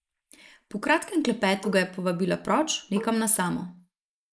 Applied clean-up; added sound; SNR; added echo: neural mask model Resemble Enhance denoiser.